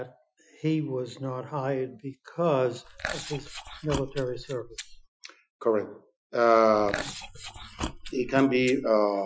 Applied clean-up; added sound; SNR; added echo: classical method Wiener filter.